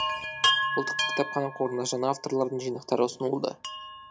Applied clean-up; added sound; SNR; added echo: none; Chime; 2 dB; none.